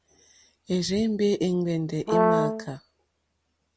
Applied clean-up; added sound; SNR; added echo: none; Brass instrument; -3 dB; none.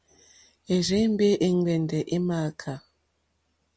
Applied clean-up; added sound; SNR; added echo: none; none; none; none.